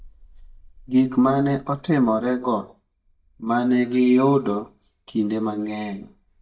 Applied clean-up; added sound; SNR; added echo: neural mask model DeepFilterNet 3.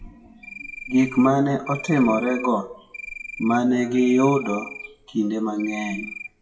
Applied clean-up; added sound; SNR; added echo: classical method WPE with log-MMSE.